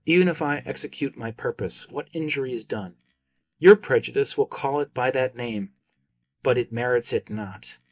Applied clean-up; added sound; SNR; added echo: neural mask model DeepFilterNet 3.